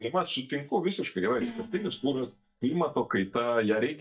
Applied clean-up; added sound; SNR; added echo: neural mask model DeepFilterNet 3.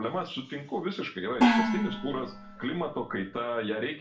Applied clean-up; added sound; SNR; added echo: none; Gong; -4 dB; reverberation time 0.3 s.